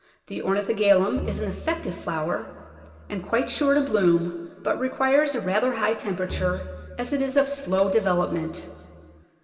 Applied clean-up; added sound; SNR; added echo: none; Bowed string instrument; 14 dB; reverberation time 2.0 s.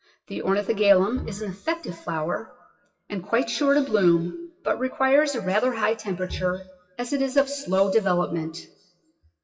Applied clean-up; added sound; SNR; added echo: classical method WPE with log-MMSE.